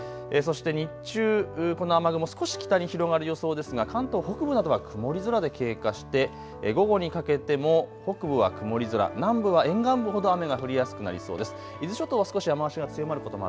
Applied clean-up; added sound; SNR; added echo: none; none; none; none.